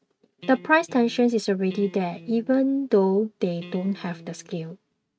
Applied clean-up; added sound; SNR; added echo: neural mask model RNNoise.